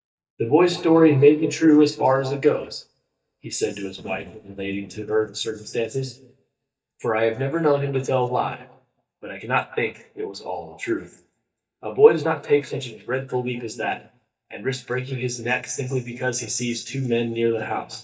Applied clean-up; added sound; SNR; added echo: neural mask model DeepFilterNet 3.